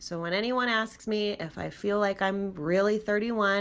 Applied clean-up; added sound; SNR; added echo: none; none; none; none.